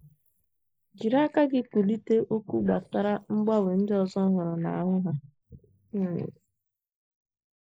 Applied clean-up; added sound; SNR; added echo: neural mask model Resemble Enhance denoiser.